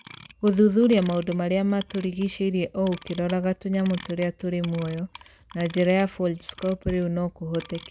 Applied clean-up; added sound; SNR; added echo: none; Clock; 17 dB; none.